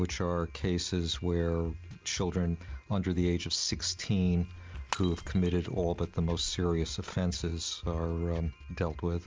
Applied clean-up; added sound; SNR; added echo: none; Shatter / Crushing; 15 dB; none.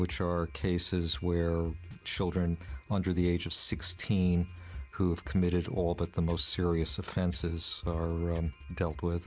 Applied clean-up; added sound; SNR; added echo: none; none; none; none.